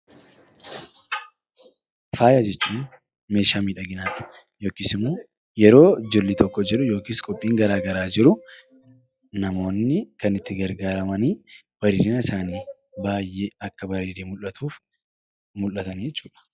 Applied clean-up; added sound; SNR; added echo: classical method log-MMSE.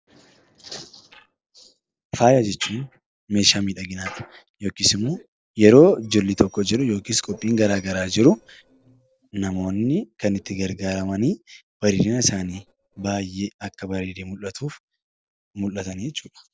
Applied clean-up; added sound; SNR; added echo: neural separator model SepFormer DNS4.